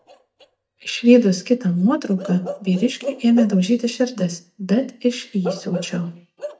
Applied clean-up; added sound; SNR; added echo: neural mask model DeepFilterNet 3.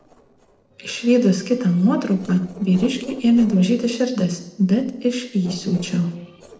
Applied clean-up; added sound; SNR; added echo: neural separator model SepFormer DNS4.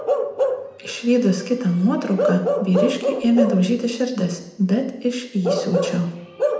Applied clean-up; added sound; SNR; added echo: none; Bark / Livestock, farm animals, working animals; 4 dB; reverberation time 0.7 s.